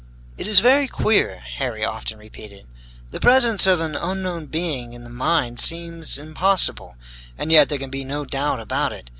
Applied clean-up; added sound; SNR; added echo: none; none; none; none.